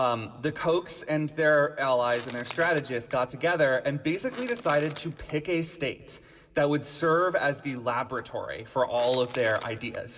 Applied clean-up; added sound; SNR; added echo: none; Crushing / Wood; 17 dB; reverberation time 1.7 s.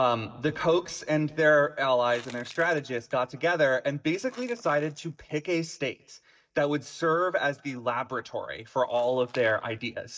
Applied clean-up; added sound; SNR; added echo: neural mask model DeepFilterNet 3.